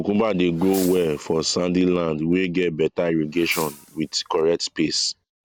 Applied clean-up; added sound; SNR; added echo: none; Fireworks; 20 dB; none.